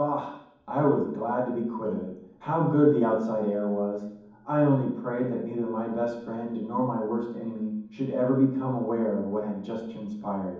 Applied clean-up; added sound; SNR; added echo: none; none; none; reverberation time 1.2 s.